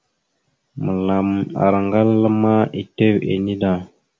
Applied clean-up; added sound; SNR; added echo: none; none; none; none.